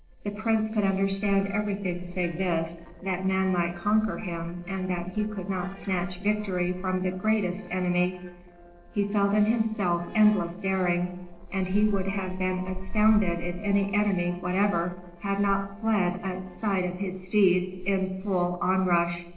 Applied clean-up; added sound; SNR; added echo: neural separator model SepFormer DNS4.